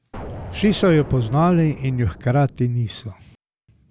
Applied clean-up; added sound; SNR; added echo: none; Explosion; 15 dB; none.